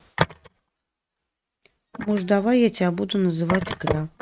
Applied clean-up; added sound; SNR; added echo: neural mask model RNNoise.